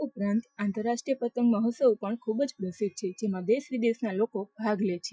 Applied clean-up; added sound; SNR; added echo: classical method Wiener filter.